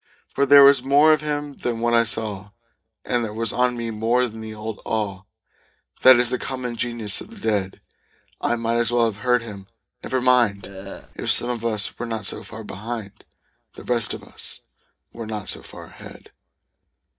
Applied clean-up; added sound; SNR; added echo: neural mask model DeepFilterNet 3.